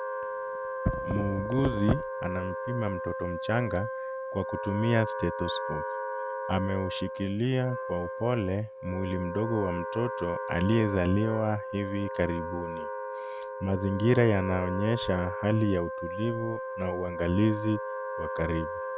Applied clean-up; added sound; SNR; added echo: none; Wind instrument, woodwind instrument; 5 dB; none.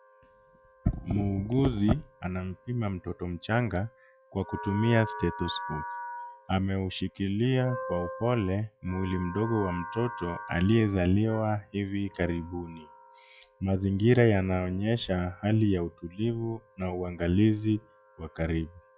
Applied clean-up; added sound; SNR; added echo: classical method log-MMSE.